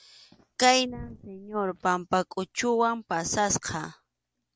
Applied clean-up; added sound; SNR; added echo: none; none; none; none.